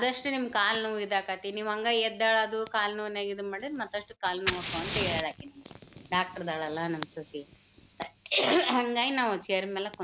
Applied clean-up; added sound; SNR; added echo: none; Fire; 9 dB; none.